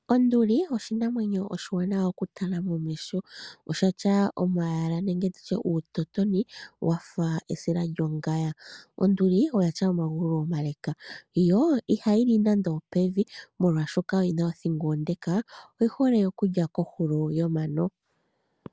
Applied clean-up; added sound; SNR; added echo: none; none; none; none.